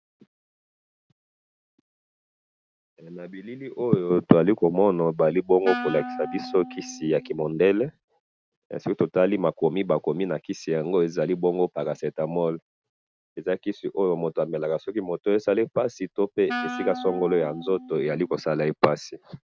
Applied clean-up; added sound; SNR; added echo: none; Wind instrument, woodwind instrument; 10 dB; none.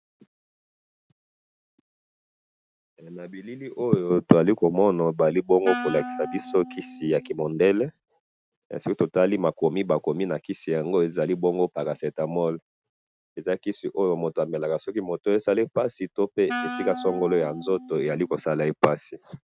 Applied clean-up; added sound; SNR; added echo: neural mask model RNNoise.